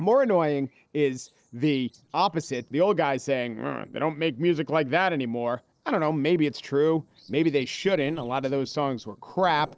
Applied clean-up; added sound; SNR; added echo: neural separator model SepFormer DNS4.